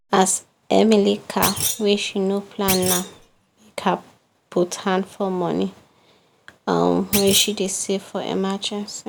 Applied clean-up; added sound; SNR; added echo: none; Thump, thud; 5 dB; none.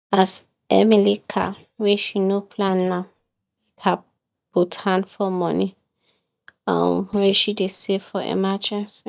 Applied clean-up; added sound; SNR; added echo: neural mask model DeepFilterNet 3.